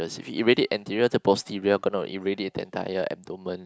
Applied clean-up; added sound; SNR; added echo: none; none; none; none.